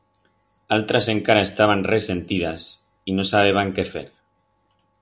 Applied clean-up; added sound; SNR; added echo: none; none; none; none.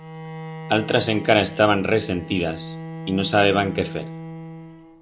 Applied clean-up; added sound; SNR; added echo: none; Bowed string instrument; 12 dB; none.